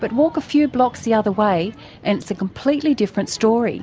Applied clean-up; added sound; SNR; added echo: none; none; none; none.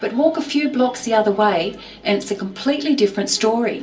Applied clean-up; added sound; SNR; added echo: none; none; none; reverberation time 0.3 s.